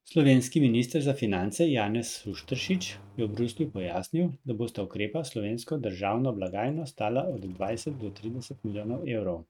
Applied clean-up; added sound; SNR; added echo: neural mask model RNNoise.